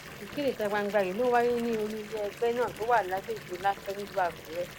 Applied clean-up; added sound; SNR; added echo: none; Fill (with liquid) / Bathtub (filling or washing) / Water tap, faucet; 14 dB; none.